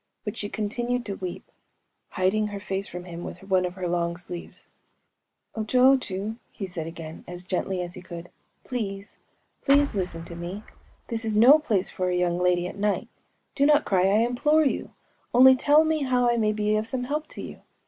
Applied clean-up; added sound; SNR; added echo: none; Explosion; 11 dB; none.